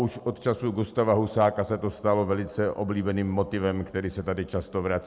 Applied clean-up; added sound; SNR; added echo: none; none; none; none.